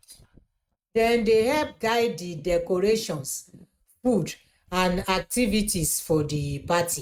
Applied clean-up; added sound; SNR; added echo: neural mask model RNNoise.